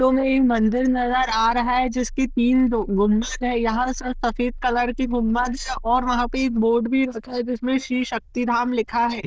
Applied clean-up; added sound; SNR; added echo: neural diffusion model UNIVERSE++.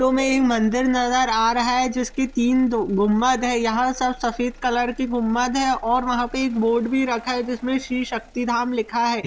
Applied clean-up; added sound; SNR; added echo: neural separator model SepFormer DNS4.